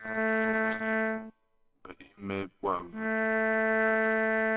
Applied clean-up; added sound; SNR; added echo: neural separator model SepFormer WHAMR!.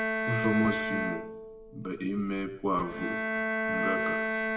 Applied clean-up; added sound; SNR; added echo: none; Bowed string instrument; -1 dB; reverberation time 0.9 s.